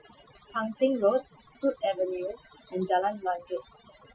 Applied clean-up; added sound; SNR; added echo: classical method Wiener filter.